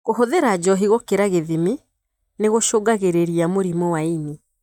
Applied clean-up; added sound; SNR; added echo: neural mask model DeepFilterNet 3.